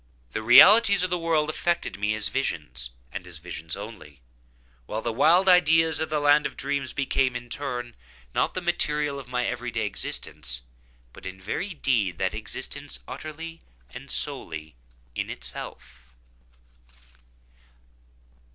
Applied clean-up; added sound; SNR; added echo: none; none; none; none.